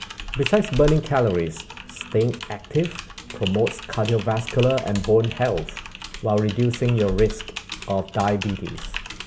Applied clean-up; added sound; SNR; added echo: none; Typing; 11 dB; none.